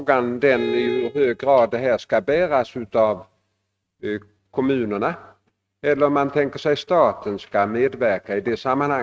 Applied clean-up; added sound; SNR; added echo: neural mask model RNNoise.